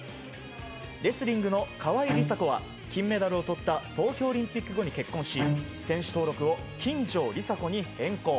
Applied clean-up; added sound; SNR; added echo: none; Bowed string instrument; 5 dB; none.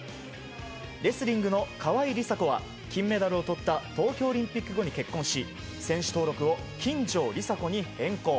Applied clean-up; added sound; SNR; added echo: none; none; none; none.